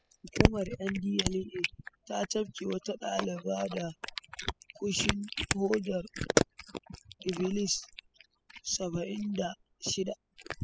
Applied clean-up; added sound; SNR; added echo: classical method spectral subtraction.